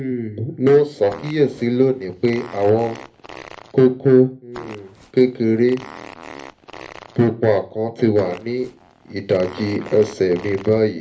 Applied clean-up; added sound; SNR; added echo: none; Fart; 19 dB; reverberation time 0.3 s.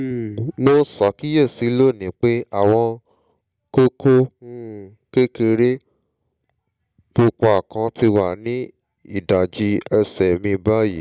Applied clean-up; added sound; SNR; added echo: none; none; none; none.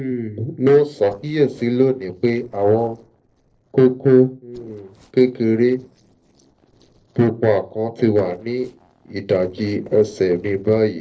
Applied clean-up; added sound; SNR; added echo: neural separator model SepFormer DNS4.